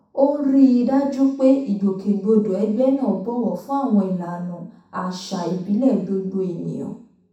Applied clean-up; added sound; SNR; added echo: none; none; none; reverberation time 0.7 s.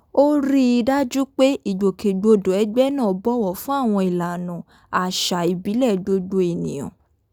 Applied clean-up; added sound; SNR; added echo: none; none; none; none.